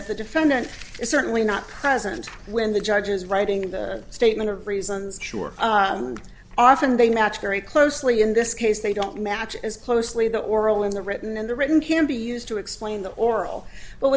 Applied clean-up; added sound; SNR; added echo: none; none; none; none.